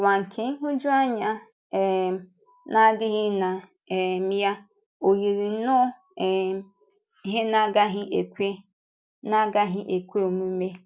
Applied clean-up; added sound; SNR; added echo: none; none; none; none.